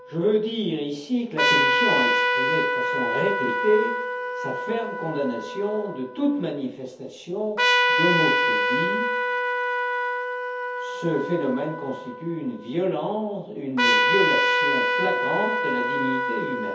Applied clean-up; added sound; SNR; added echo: none; Trumpet; -3 dB; reverberation time 0.5 s.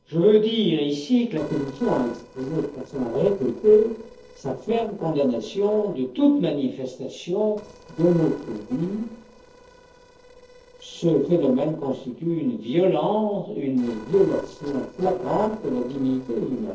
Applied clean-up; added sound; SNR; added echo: neural separator model SepFormer DNS4.